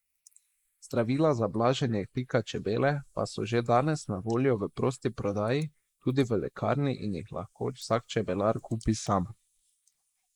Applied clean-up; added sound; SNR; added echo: neural mask model Resemble Enhance denoiser.